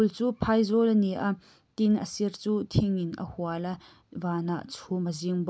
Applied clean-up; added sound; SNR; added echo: none; none; none; none.